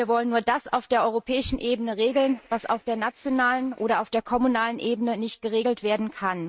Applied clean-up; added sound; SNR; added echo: neural mask model RNNoise.